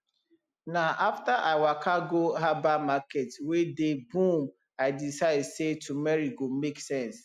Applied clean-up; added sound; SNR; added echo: none; none; none; none.